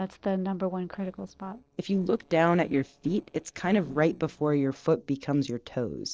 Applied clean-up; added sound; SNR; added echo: neural separator model SepFormer DNS4.